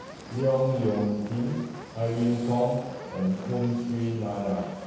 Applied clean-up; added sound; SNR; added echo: none; Fire; 15 dB; reverberation time 1.2 s.